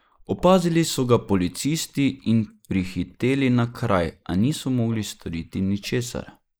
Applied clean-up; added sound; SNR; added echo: neural mask model Resemble Enhance denoiser.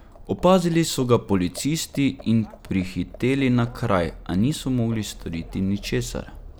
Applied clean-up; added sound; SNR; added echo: none; Livestock, farm animals, working animals; 19 dB; none.